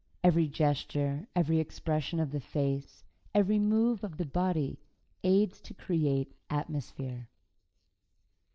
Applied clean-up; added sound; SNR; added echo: neural mask model Resemble Enhance denoiser.